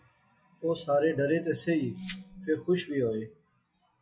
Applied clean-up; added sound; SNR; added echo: classical method log-MMSE.